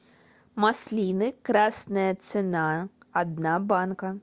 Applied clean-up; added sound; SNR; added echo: none; none; none; none.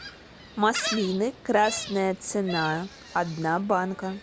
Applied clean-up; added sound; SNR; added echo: none; Gull, seagull; 11 dB; none.